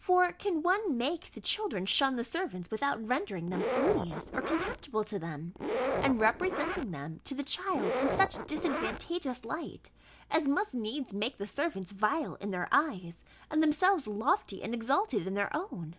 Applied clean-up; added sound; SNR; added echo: none; Zipper (clothing); 4 dB; none.